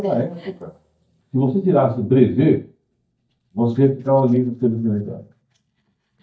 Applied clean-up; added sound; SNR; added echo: neural mask model DeepFilterNet 3.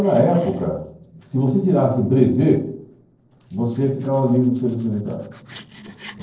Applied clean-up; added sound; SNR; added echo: neural separator model SepFormer DNS4.